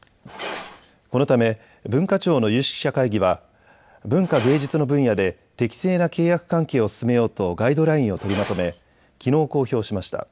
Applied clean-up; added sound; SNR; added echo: none; Glass; 19 dB; none.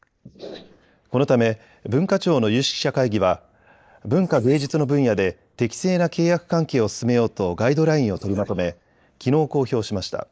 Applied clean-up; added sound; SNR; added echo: neural mask model Resemble Enhance denoiser.